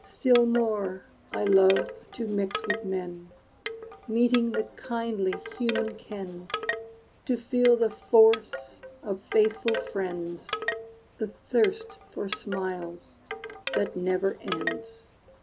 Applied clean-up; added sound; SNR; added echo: none; Wind chime / Wood; 10 dB; none.